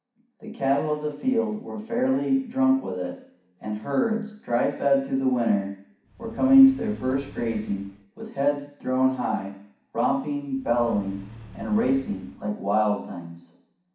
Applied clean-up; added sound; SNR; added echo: none; Accelerating, revving, vroom / Car; 19 dB; reverberation time 0.6 s.